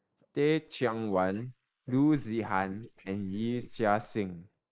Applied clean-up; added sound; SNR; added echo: neural mask model Resemble Enhance denoiser.